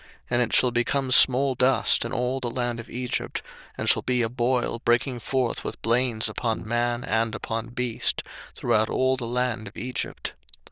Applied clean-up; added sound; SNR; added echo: neural diffusion model UNIVERSE++.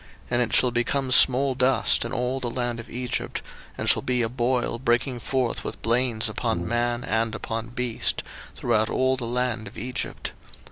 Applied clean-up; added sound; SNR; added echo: none; Brass instrument; 10 dB; none.